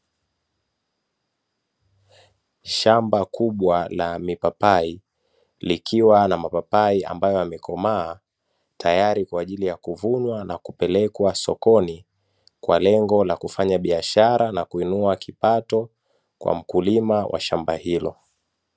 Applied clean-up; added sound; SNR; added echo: none; none; none; none.